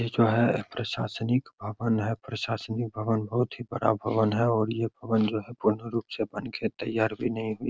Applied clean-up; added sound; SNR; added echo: none; none; none; none.